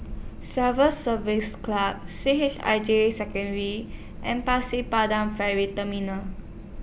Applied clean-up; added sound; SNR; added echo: none; Wind; 13 dB; none.